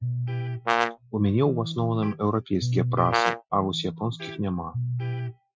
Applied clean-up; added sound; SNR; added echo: classical method Wiener filter.